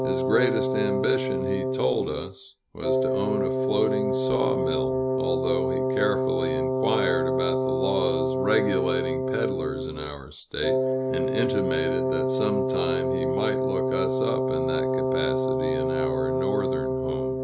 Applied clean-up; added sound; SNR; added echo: none; Wind instrument, woodwind instrument; -5 dB; none.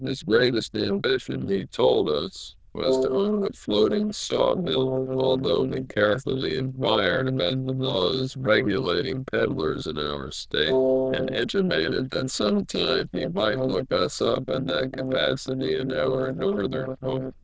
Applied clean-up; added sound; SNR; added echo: neural diffusion model UNIVERSE++.